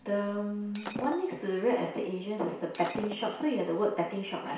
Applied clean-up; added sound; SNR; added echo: none; Shatter; 14 dB; reverberation time 0.6 s.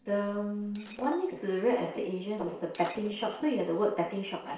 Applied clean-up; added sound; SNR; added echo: neural separator model SepFormer DNS4.